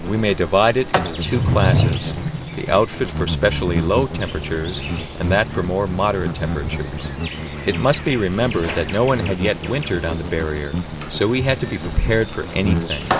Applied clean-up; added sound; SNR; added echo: none; Insect + Sliding door; 3 dB; none.